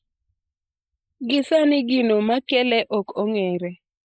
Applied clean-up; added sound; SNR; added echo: neural mask model Resemble Enhance denoiser.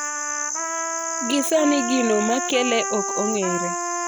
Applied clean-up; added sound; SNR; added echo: none; Trumpet; 5 dB; none.